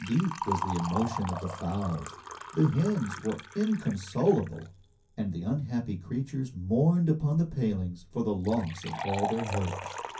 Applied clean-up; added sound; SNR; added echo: none; Liquid; 11 dB; reverberation time 0.3 s.